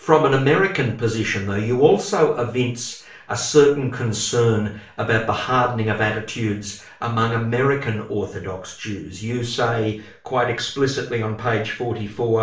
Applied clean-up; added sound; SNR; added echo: none; none; none; reverberation time 0.4 s.